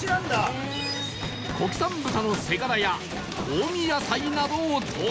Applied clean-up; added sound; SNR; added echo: none; Gunshot, gunfire + Drum kit; 9 dB; none.